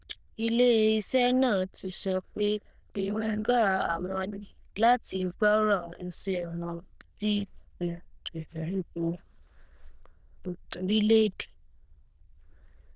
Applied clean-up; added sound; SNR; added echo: neural diffusion model UNIVERSE++.